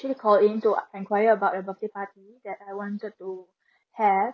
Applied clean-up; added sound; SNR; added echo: none; none; none; none.